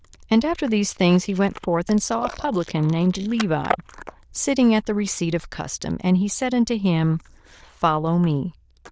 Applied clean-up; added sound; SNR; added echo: neural diffusion model UNIVERSE++.